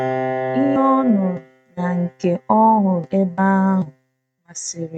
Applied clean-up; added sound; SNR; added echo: neural mask model RNNoise.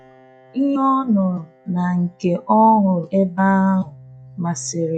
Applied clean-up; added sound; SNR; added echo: classical method log-MMSE.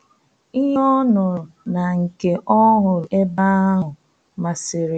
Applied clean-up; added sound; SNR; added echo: none; none; none; none.